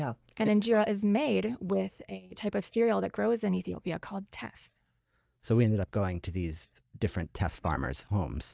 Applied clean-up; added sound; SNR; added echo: neural mask model DeepFilterNet 3.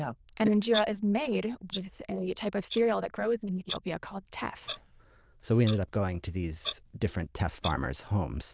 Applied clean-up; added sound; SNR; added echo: neural diffusion model UNIVERSE++.